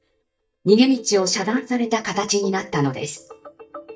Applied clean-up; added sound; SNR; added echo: neural mask model DeepFilterNet 3.